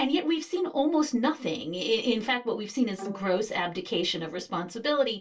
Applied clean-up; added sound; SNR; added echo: none; Bowed string instrument; 13 dB; reverberation time 0.2 s.